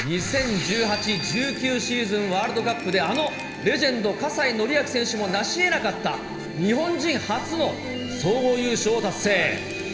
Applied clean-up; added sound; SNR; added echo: none; Bell; 19 dB; reverberation time 1.7 s.